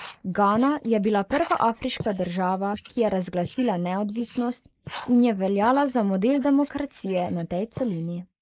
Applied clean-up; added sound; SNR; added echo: neural mask model Resemble Enhance denoiser.